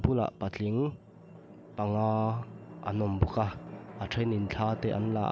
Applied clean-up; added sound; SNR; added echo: none; Drum; 15 dB; none.